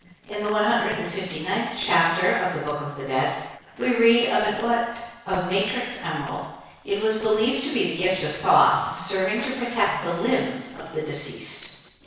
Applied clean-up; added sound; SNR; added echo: neural separator model SepFormer DNS4.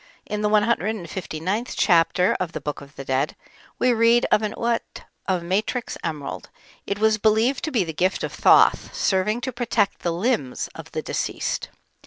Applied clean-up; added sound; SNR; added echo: none; none; none; none.